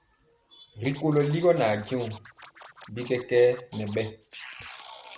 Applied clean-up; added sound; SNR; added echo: none; Scratching (performance technique); 20 dB; none.